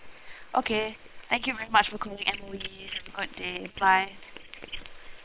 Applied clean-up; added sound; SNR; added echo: neural separator model SepFormer WHAM!.